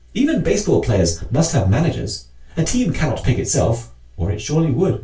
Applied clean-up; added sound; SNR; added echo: none; none; none; reverberation time 0.2 s.